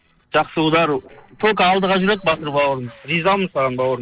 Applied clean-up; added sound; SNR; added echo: neural separator model SepFormer DNS4.